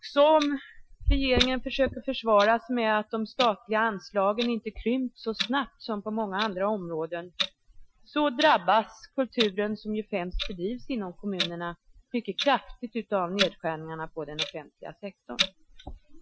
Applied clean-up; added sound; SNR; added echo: classical method Wiener filter.